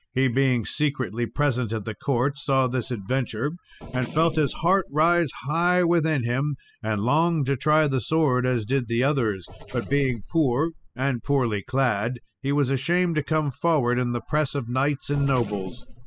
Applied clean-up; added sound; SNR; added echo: classical method spectral subtraction.